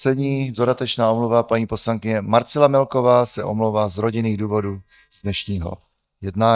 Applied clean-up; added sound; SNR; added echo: neural mask model DeepFilterNet 3.